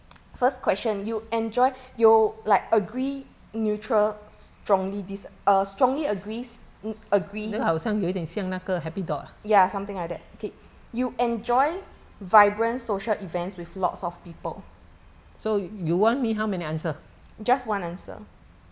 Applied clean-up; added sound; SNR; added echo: none; none; none; none.